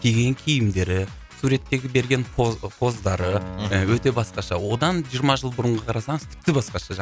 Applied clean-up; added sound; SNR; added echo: none; Keyboard (musical); 19 dB; none.